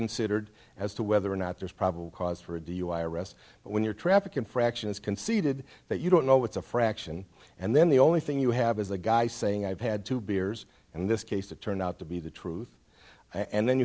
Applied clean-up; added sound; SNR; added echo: none; none; none; none.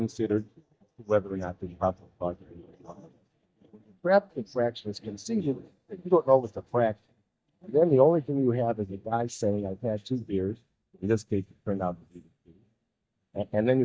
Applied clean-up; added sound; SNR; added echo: neural mask model DeepFilterNet 3.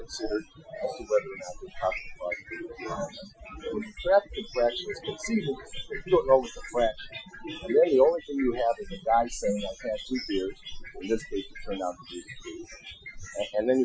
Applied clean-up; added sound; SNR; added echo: classical method Wiener filter.